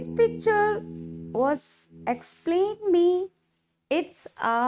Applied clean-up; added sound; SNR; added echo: neural mask model RNNoise.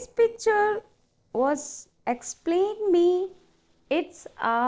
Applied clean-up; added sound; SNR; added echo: neural separator model SepFormer DNS4.